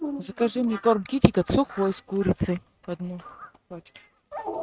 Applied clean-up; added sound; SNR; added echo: neural mask model RNNoise.